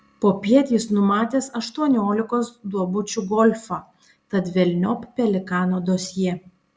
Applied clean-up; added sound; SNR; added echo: none; none; none; none.